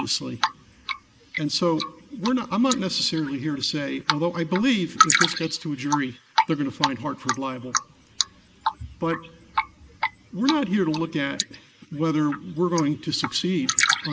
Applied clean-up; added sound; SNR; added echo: neural mask model Resemble Enhance denoiser.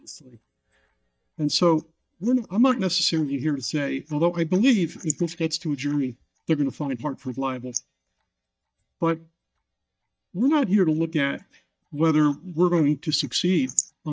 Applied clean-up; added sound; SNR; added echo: neural mask model DeepFilterNet 3.